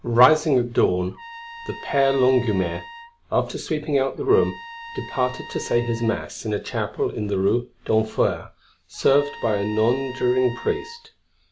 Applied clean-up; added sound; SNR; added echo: none; Trumpet; 16 dB; none.